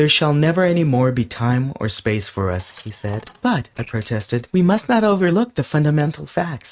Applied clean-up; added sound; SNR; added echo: neural mask model RNNoise.